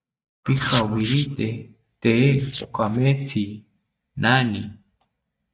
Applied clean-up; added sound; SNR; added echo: neural mask model DeepFilterNet 3.